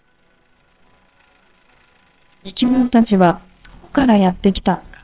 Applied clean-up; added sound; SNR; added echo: neural separator model SepFormer WHAMR!.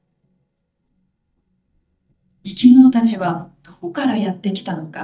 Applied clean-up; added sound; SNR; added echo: neural mask model DeepFilterNet 3.